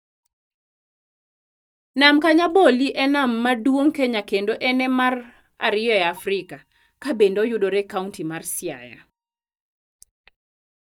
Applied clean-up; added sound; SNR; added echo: neural mask model DeepFilterNet 3.